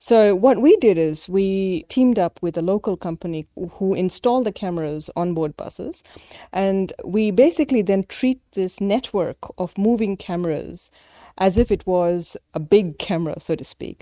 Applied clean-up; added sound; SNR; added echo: neural mask model RNNoise.